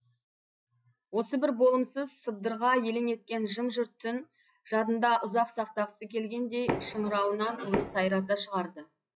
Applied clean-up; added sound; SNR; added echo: classical method log-MMSE.